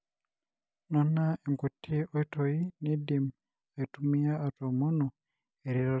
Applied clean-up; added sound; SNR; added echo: none; none; none; none.